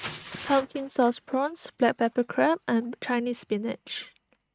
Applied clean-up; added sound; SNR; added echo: neural mask model RNNoise.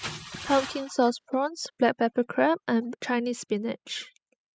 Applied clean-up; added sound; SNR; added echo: classical method spectral subtraction.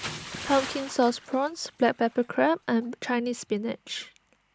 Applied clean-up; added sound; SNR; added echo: none; Bathtub (filling or washing) / Splash, splatter; 15 dB; none.